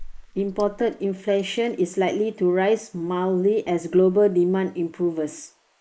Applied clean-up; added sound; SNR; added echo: neural mask model Resemble Enhance denoiser.